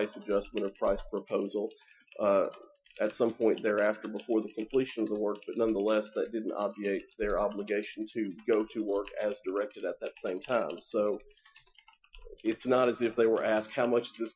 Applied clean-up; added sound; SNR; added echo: classical method Wiener filter.